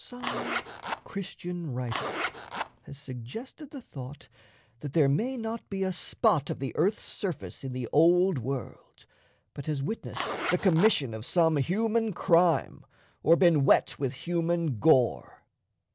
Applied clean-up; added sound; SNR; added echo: none; Zipper (clothing); 6 dB; none.